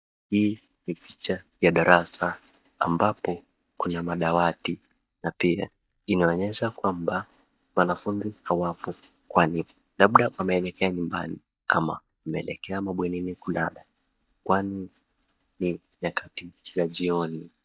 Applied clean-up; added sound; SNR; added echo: neural mask model DeepFilterNet 3.